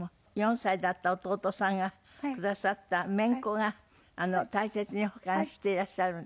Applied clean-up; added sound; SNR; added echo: none; none; none; none.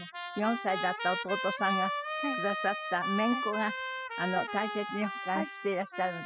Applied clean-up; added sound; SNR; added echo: classical method spectral subtraction.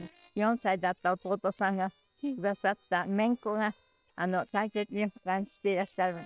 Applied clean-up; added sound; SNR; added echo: neural separator model SepFormer WHAM!.